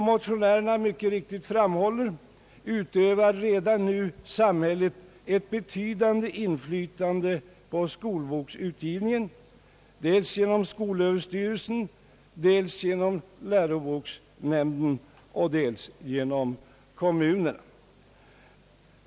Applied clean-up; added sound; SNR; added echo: none; none; none; none.